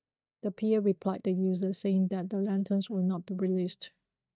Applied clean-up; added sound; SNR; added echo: neural mask model DeepFilterNet 3.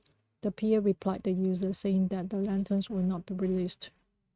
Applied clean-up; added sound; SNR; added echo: neural mask model RNNoise.